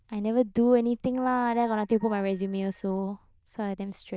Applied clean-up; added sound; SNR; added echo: neural diffusion model UNIVERSE++.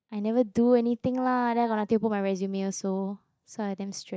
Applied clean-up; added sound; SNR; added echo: neural mask model DeepFilterNet 3.